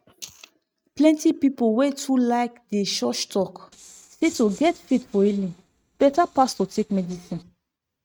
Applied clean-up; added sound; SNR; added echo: neural mask model RNNoise.